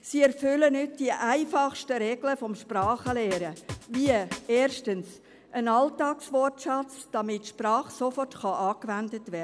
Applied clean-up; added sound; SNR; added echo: none; Drum; 13 dB; none.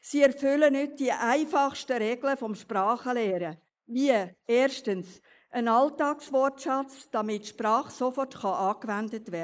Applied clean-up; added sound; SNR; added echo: neural mask model Resemble Enhance denoiser.